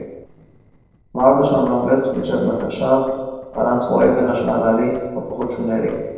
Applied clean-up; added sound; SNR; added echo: neural separator model SepFormer DNS4.